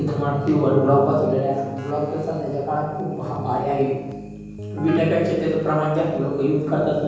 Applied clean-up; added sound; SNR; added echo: none; Keyboard (musical); 12 dB; reverberation time 1.3 s.